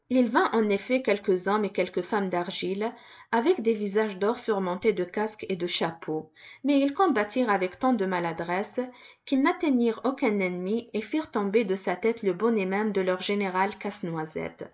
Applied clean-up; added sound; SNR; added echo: neural mask model Resemble Enhance denoiser.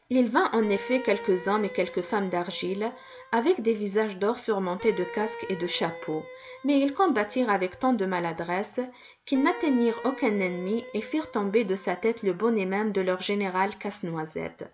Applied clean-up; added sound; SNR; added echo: none; Wind instrument, woodwind instrument; 16 dB; none.